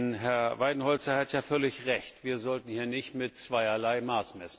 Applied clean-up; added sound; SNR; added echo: none; none; none; none.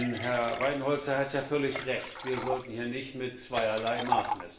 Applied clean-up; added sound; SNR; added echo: none; Liquid; 6 dB; reverberation time 0.5 s.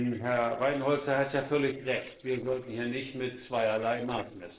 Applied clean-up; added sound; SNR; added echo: neural separator model SepFormer DNS4.